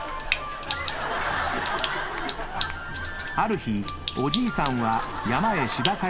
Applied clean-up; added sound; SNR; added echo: none; Sink (filling or washing); 3 dB; none.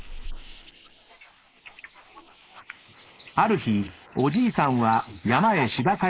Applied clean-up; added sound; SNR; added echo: neural mask model Resemble Enhance denoiser.